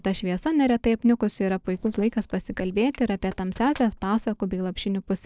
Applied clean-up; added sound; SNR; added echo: neural separator model SepFormer DNS4.